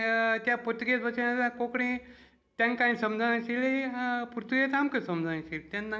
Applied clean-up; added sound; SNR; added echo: none; none; none; none.